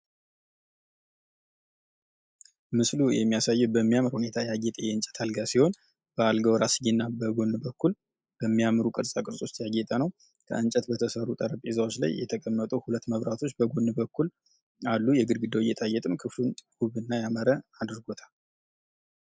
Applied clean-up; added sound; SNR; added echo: neural mask model Resemble Enhance denoiser.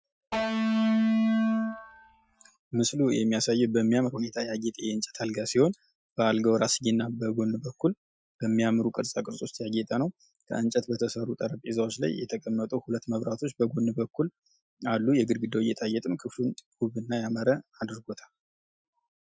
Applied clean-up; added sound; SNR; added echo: classical method Wiener filter.